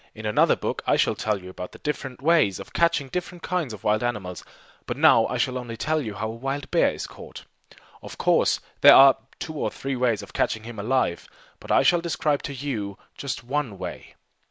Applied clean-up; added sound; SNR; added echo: none; none; none; none.